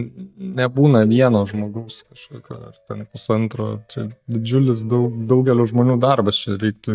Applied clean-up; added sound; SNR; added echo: neural mask model DeepFilterNet 3.